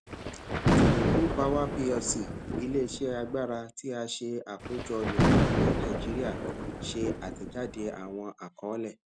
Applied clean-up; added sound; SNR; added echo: none; Thunder; -5 dB; none.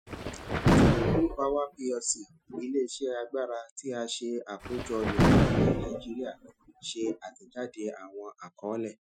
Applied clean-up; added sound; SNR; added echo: classical method Wiener filter.